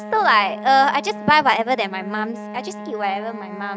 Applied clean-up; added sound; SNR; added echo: neural mask model RNNoise.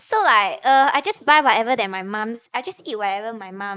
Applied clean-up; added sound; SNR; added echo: neural mask model Resemble Enhance denoiser.